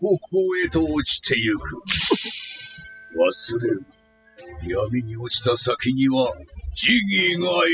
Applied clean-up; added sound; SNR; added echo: classical method spectral subtraction.